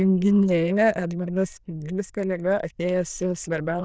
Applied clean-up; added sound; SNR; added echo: neural diffusion model UNIVERSE++.